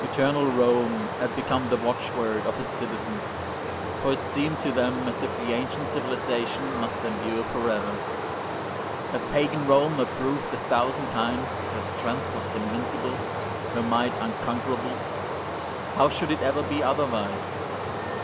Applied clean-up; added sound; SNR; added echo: none; Stream; 2 dB; none.